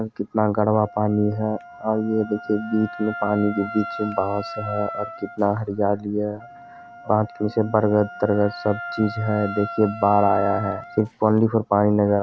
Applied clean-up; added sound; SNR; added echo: none; Wind instrument, woodwind instrument; 14 dB; none.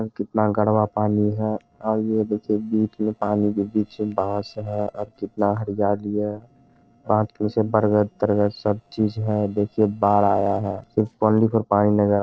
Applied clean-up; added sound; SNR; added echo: neural separator model SepFormer DNS4.